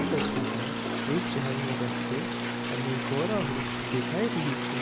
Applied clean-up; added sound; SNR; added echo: none; Toilet flush + Engine; -2 dB; none.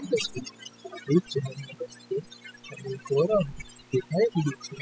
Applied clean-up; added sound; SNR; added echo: classical method spectral subtraction.